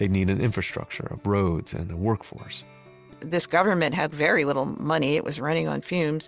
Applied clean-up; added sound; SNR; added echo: none; none; none; none.